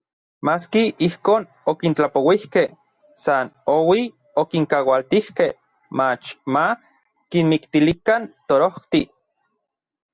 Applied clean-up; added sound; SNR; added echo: none; none; none; none.